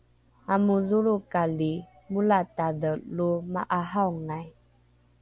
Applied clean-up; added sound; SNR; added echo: none; none; none; none.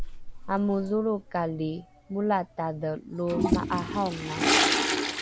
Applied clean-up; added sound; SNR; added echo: none; Toilet flush; 0 dB; none.